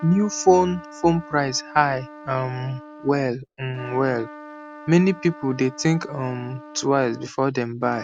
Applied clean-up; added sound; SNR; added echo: none; Trumpet; 18 dB; none.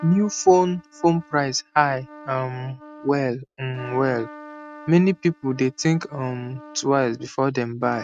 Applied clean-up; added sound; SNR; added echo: neural mask model RNNoise.